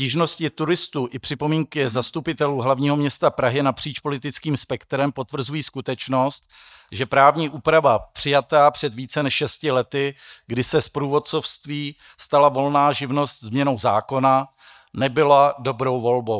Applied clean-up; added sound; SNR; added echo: neural mask model DeepFilterNet 3.